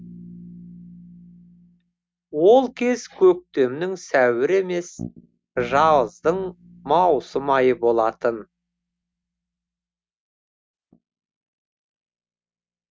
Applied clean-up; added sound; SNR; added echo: neural mask model RNNoise.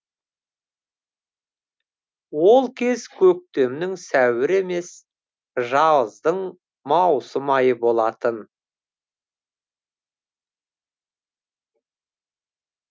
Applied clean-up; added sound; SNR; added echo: none; none; none; none.